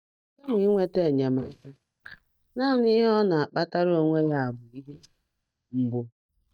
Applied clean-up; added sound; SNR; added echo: neural mask model DeepFilterNet 3.